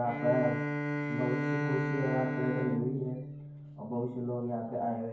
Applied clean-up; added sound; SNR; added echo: none; Bowed string instrument; 2 dB; reverberation time 0.9 s.